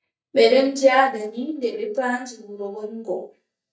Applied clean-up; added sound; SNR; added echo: neural mask model DeepFilterNet 3.